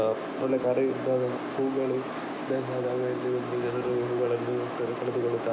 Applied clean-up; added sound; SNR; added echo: none; none; none; none.